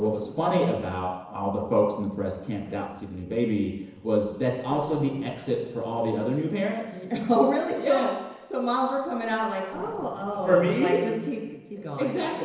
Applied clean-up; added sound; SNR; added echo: neural separator model SepFormer DNS4.